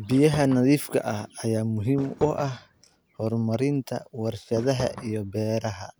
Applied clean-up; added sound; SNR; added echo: none; Fireworks; 16 dB; none.